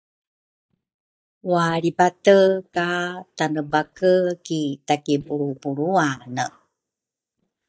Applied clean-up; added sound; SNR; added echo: neural mask model DeepFilterNet 3.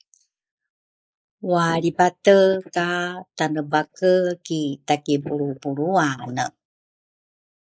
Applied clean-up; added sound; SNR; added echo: neural mask model Resemble Enhance denoiser.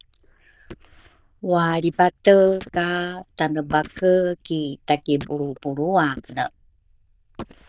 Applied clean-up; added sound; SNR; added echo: neural diffusion model UNIVERSE++.